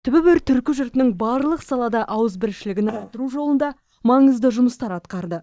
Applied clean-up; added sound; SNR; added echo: neural mask model DeepFilterNet 3.